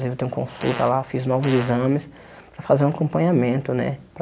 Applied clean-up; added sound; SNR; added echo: none; Fart; 13 dB; none.